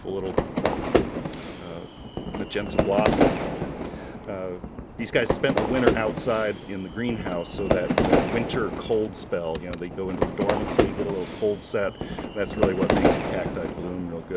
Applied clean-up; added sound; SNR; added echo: none; Fire / Fireworks; -2 dB; none.